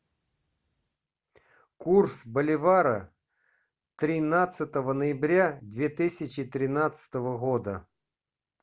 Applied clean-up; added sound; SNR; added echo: none; none; none; none.